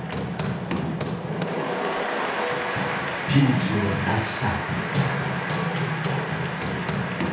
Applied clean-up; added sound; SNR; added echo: none; Run; 2 dB; reverberation time 0.8 s.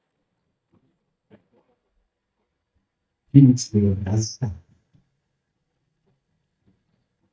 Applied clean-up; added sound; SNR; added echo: neural mask model DeepFilterNet 3.